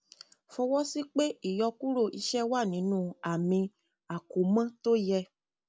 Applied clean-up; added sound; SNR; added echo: none; none; none; none.